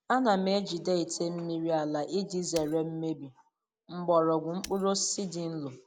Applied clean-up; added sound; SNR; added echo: none; Shatter; 16 dB; none.